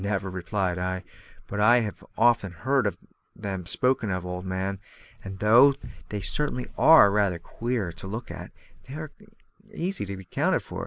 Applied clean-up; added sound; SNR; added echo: none; none; none; none.